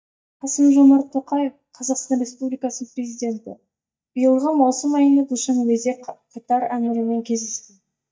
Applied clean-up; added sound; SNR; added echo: neural mask model DeepFilterNet 3.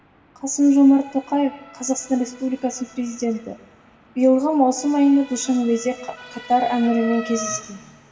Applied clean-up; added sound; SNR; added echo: none; Motor vehicle (road) / Siren; 19 dB; reverberation time 1.6 s.